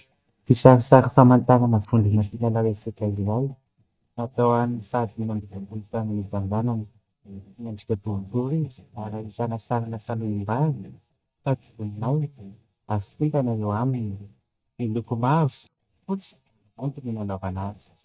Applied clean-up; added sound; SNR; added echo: neural mask model DeepFilterNet 3.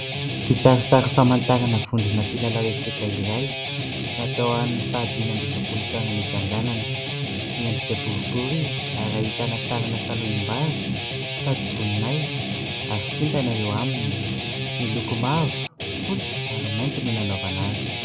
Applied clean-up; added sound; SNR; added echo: none; Guitar; 2 dB; reverberation time 0.3 s.